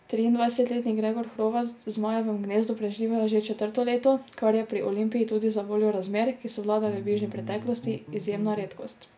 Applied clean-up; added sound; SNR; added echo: none; Bass guitar; 12 dB; none.